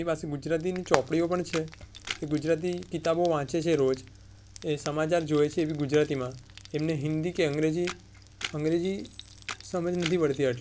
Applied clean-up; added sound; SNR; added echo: none; Camera + Frying (food); 14 dB; none.